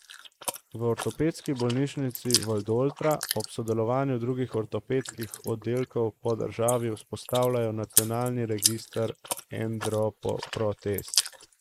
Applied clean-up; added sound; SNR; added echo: neural mask model Resemble Enhance denoiser.